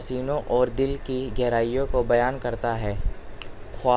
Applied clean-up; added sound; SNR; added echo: none; none; none; none.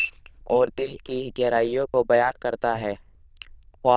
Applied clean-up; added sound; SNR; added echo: neural diffusion model UNIVERSE++.